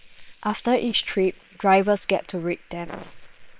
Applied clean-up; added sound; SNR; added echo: neural separator model SepFormer WHAM!.